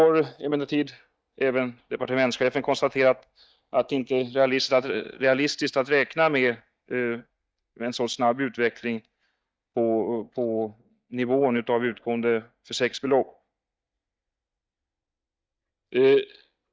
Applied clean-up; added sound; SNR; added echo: neural mask model DeepFilterNet 3.